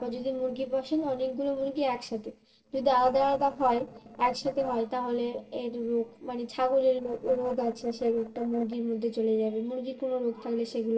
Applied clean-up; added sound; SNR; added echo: neural separator model SepFormer DNS4.